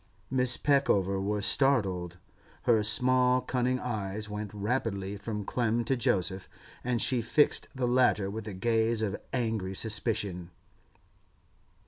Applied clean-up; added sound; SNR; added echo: none; none; none; none.